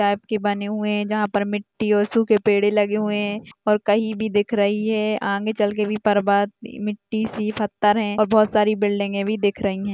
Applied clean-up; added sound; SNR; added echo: none; none; none; none.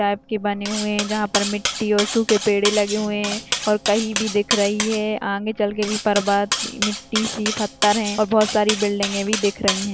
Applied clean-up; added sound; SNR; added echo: none; Cutlery, silverware; 6 dB; none.